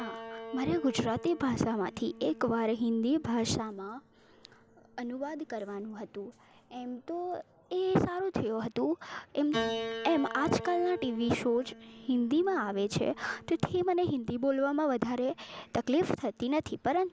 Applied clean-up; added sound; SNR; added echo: none; Piano; 14 dB; none.